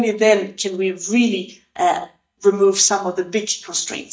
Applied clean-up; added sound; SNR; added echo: neural mask model DeepFilterNet 3.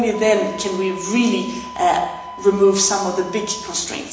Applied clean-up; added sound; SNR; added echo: none; Wind instrument, woodwind instrument; 15 dB; reverberation time 1.0 s.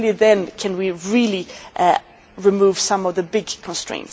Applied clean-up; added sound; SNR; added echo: none; none; none; none.